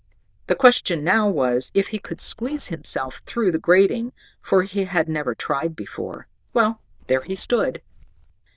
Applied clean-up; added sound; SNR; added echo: neural diffusion model UNIVERSE++.